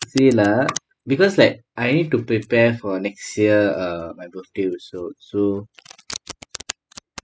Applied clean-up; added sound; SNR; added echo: classical method spectral subtraction.